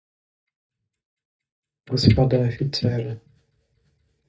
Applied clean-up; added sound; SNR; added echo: neural mask model DeepFilterNet 3.